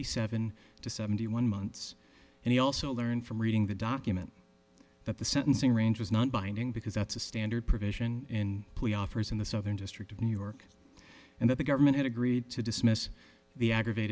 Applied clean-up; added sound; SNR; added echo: none; none; none; none.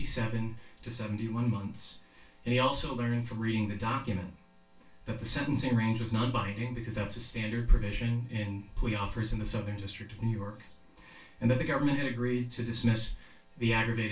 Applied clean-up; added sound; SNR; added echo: none; none; none; reverberation time 0.2 s.